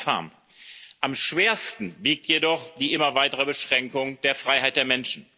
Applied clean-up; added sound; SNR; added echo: none; none; none; none.